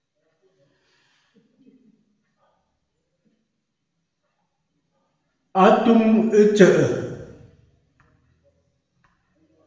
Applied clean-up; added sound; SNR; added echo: none; none; none; reverberation time 1.0 s.